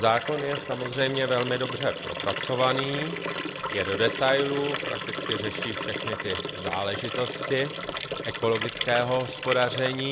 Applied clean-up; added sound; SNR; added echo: none; Liquid; 4 dB; none.